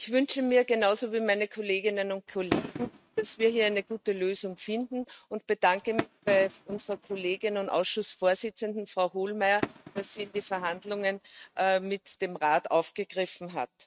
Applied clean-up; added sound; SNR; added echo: neural mask model RNNoise.